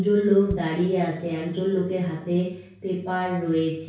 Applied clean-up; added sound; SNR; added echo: none; Bass drum; 19 dB; reverberation time 0.6 s.